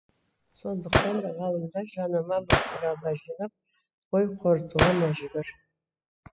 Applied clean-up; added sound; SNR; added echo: classical method spectral subtraction.